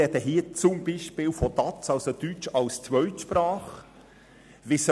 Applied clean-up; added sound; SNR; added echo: none; none; none; none.